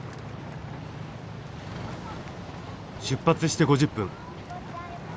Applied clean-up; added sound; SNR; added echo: none; none; none; none.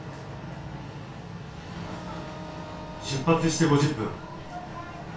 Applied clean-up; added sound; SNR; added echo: none; Wind instrument, woodwind instrument; 17 dB; reverberation time 0.3 s.